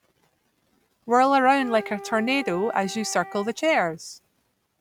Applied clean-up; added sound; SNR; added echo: none; Wind instrument, woodwind instrument; 16 dB; none.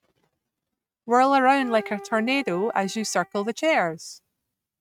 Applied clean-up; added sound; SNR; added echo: neural mask model RNNoise.